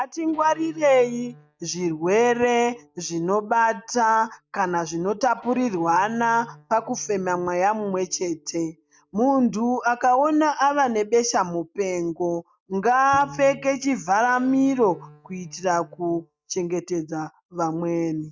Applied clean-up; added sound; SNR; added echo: neural mask model DeepFilterNet 3.